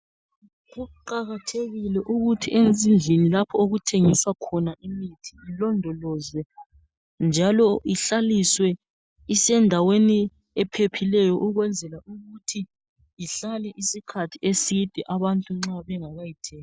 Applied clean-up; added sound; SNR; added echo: none; none; none; none.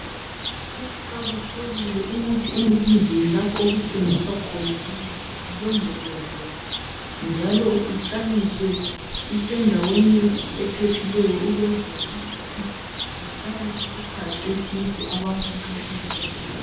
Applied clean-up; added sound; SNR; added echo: none; Bird; 6 dB; reverberation time 0.8 s.